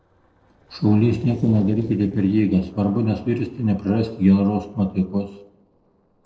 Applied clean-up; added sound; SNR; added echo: neural separator model SepFormer DNS4.